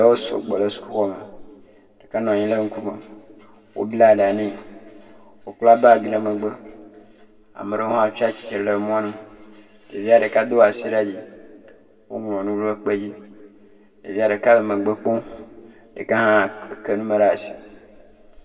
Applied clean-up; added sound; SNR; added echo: none; none; none; reverberation time 1.3 s.